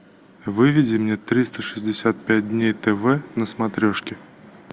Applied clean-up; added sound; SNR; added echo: none; none; none; none.